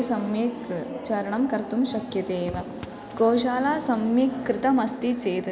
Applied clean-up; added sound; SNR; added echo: none; none; none; none.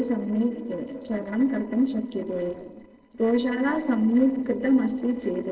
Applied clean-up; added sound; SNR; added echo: neural separator model SepFormer DNS4.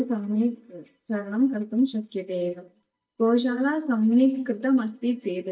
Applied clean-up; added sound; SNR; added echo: neural mask model DeepFilterNet 3.